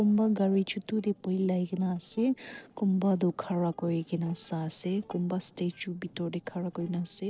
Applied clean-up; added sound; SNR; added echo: neural separator model SepFormer DNS4.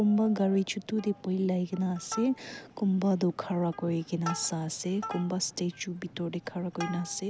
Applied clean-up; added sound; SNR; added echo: none; Plucked string instrument; 16 dB; none.